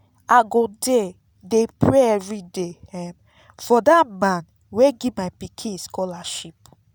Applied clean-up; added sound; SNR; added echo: none; none; none; none.